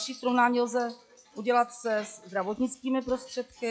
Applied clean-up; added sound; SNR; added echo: classical method log-MMSE.